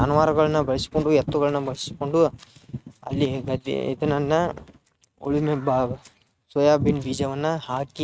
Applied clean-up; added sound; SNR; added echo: neural mask model RNNoise.